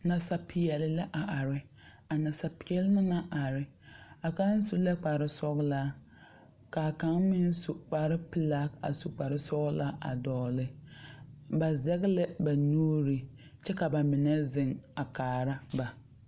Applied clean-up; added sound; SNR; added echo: none; none; none; none.